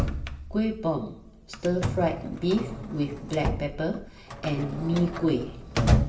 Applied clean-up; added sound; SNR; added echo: none; Drawer open or close; 1 dB; reverberation time 0.9 s.